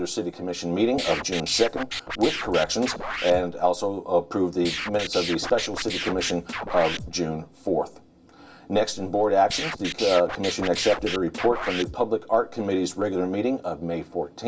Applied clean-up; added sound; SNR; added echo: none; Scratching (performance technique); 7 dB; reverberation time 0.2 s.